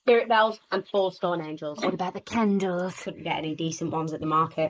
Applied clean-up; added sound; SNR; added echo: neural mask model Resemble Enhance denoiser.